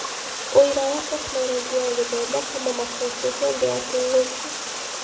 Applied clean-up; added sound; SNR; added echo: none; Water; 6 dB; reverberation time 0.7 s.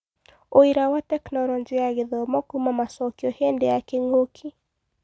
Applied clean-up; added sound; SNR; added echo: none; none; none; none.